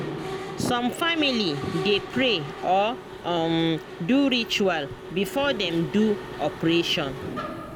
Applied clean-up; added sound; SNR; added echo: none; Mechanisms; 10 dB; none.